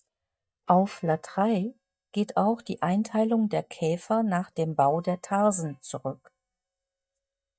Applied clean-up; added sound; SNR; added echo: neural mask model DeepFilterNet 3.